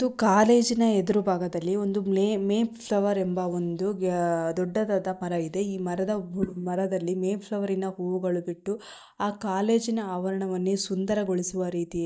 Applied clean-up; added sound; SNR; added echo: neural mask model DeepFilterNet 3.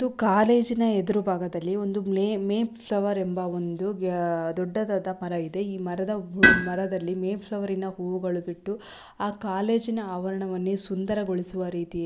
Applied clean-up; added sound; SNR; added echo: none; Tools; 0 dB; none.